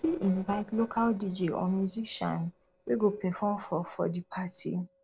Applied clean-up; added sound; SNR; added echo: neural separator model SepFormer DNS4.